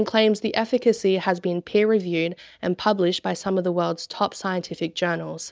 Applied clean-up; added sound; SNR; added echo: none; none; none; none.